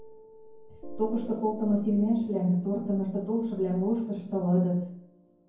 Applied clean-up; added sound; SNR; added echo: none; Piano; 16 dB; reverberation time 0.9 s.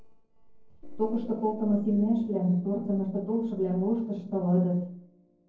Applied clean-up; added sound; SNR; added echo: neural separator model SepFormer DNS4.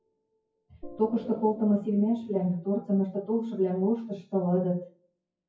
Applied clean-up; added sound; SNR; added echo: classical method WPE with log-MMSE.